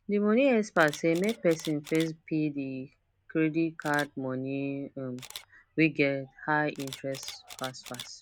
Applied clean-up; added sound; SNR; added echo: none; Camera; 19 dB; none.